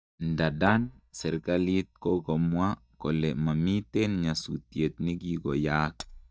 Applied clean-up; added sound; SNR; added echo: neural mask model DeepFilterNet 3.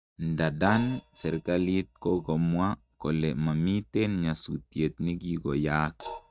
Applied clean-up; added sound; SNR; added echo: neural mask model RNNoise.